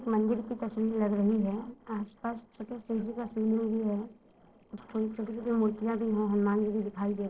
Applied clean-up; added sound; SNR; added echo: neural separator model SepFormer DNS4.